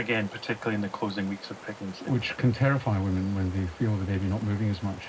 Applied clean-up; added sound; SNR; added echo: none; Stream; 18 dB; reverberation time 0.4 s.